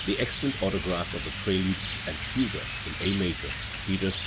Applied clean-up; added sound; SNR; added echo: none; Rain; 3 dB; none.